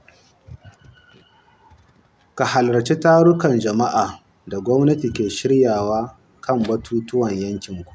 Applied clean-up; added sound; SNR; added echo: none; none; none; none.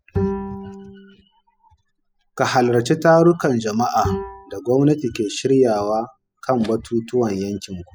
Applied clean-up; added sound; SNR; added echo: classical method spectral subtraction.